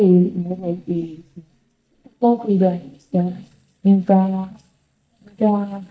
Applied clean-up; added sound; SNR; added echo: neural mask model DeepFilterNet 3.